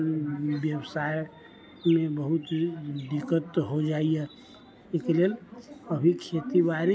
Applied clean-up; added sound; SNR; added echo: none; none; none; none.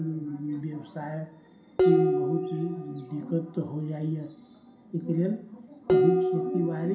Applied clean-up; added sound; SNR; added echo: none; Dishes, pots, and pans; -1 dB; reverberation time 0.5 s.